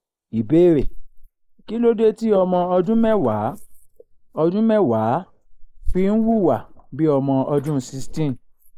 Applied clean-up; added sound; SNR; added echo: neural mask model Resemble Enhance denoiser.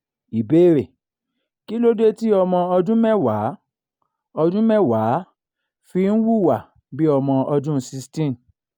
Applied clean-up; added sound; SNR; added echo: none; none; none; none.